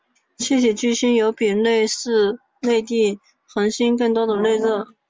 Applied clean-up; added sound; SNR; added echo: none; none; none; none.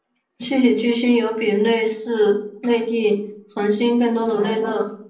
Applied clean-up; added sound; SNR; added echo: neural separator model SepFormer DNS4.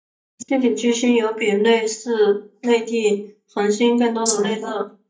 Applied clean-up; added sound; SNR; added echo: neural mask model DeepFilterNet 3.